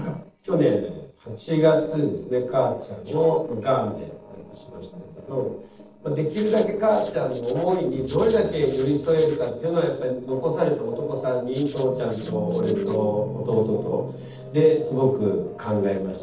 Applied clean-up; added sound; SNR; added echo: neural separator model SepFormer DNS4.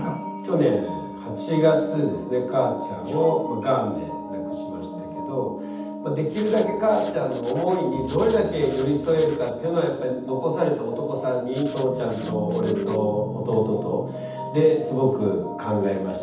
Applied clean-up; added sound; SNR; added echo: none; Writing; 19 dB; reverberation time 0.8 s.